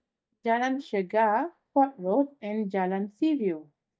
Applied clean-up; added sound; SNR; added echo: neural mask model DeepFilterNet 3.